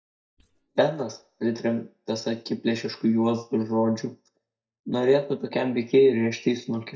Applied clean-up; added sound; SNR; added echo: neural mask model DeepFilterNet 3.